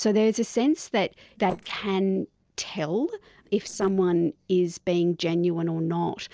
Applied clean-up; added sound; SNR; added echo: neural separator model SepFormer DNS4.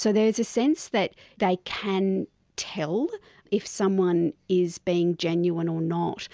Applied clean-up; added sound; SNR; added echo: none; none; none; none.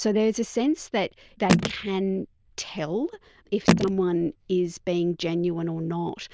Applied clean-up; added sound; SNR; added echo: neural diffusion model UNIVERSE++.